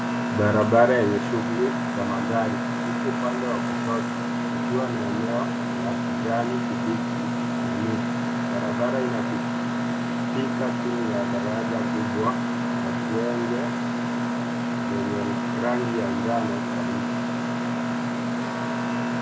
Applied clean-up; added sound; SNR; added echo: none; Mechanisms; -3 dB; reverberation time 2.0 s.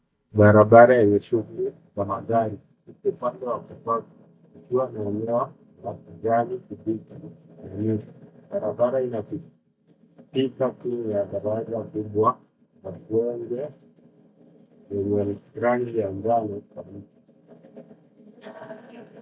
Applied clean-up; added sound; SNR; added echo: neural mask model DeepFilterNet 3.